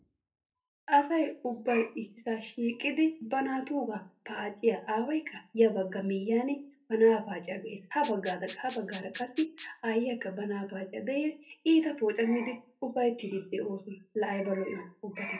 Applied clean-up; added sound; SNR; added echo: none; Rattle (instrument); 9 dB; reverberation time 0.3 s.